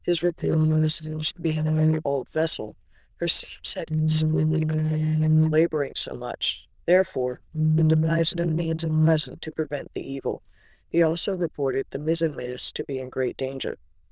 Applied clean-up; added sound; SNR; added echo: neural diffusion model UNIVERSE++.